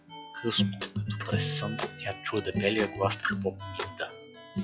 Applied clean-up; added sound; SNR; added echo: classical method log-MMSE.